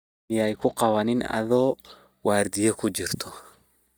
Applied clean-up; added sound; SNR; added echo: neural mask model DeepFilterNet 3.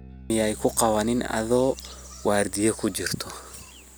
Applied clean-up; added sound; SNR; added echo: none; Bass guitar; 19 dB; none.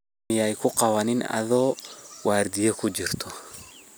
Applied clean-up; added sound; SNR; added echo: none; none; none; none.